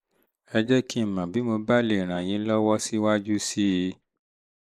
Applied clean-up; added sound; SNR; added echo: neural mask model Resemble Enhance denoiser.